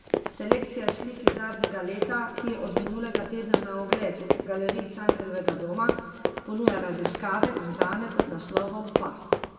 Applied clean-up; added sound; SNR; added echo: none; Run; -3 dB; reverberation time 2.1 s.